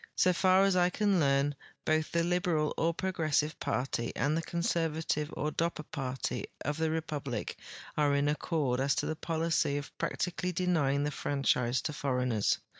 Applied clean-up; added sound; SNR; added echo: none; none; none; none.